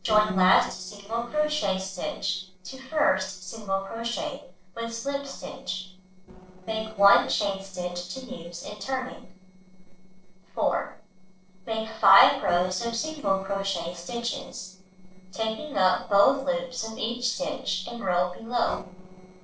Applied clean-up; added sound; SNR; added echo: neural separator model SepFormer DNS4.